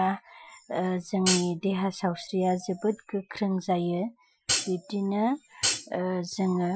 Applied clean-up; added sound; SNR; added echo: classical method Wiener filter.